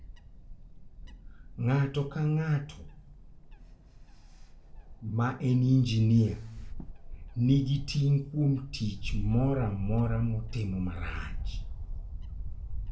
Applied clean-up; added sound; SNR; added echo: none; Wind / Bird; 9 dB; reverberation time 0.3 s.